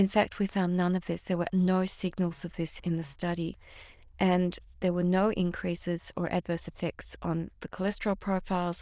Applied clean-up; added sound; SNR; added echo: neural diffusion model UNIVERSE++.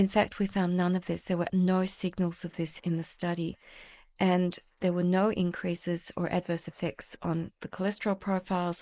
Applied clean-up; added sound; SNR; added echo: neural mask model Resemble Enhance denoiser.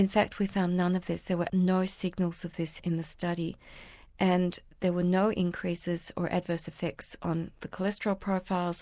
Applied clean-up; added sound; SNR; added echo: none; none; none; none.